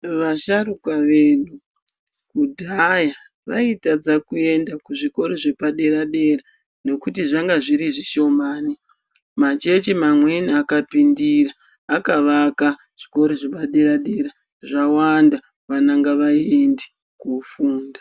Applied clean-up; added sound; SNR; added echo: none; none; none; none.